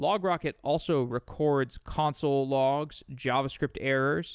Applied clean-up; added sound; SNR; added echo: none; none; none; none.